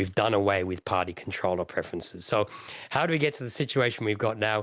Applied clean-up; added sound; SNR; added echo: none; none; none; none.